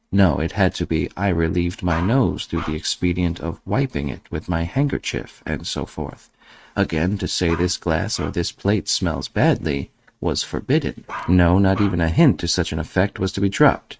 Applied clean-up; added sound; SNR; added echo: neural mask model RNNoise.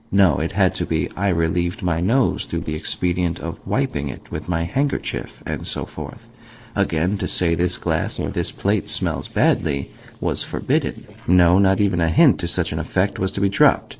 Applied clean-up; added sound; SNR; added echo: neural separator model SepFormer DNS4.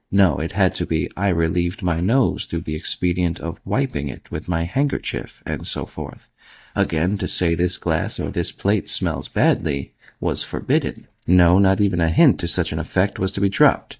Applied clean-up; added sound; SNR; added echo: neural mask model DeepFilterNet 3.